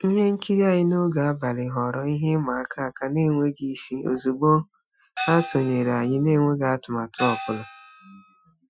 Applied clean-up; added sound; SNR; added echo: classical method Wiener filter.